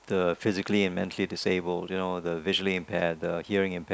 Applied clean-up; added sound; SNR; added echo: none; none; none; none.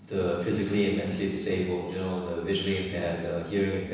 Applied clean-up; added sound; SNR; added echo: none; none; none; reverberation time 1.1 s.